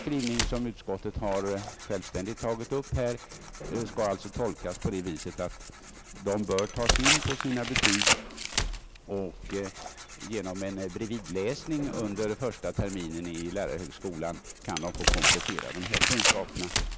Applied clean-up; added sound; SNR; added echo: none; Tearing; -1 dB; none.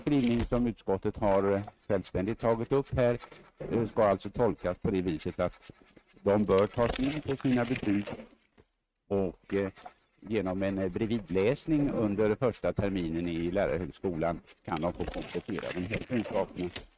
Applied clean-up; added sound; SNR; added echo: neural mask model RNNoise.